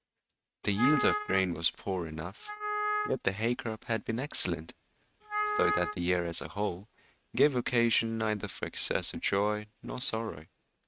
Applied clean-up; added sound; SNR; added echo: neural mask model RNNoise.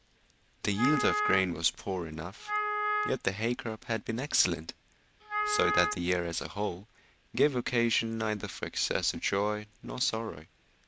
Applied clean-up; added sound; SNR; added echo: none; Wind instrument, woodwind instrument; 2 dB; none.